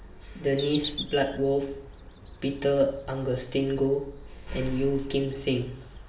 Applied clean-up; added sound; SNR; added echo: none; Bird vocalization, bird call, bird song; 16 dB; reverberation time 0.6 s.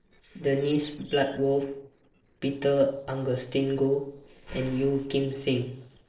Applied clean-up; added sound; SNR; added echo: neural separator model SepFormer DNS4.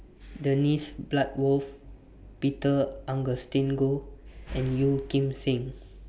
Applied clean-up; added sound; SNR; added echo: none; none; none; none.